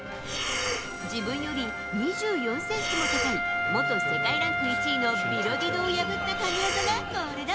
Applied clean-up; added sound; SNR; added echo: none; Wind instrument, woodwind instrument + Breathing; -1 dB; none.